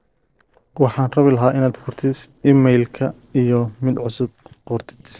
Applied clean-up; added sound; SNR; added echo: neural separator model SepFormer DNS4.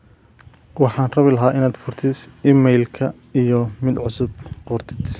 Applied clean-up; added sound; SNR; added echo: none; none; none; none.